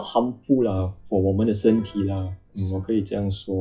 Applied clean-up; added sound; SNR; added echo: classical method log-MMSE.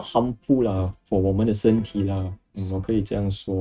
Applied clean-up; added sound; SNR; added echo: neural mask model RNNoise.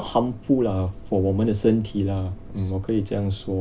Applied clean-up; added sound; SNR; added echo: none; none; none; none.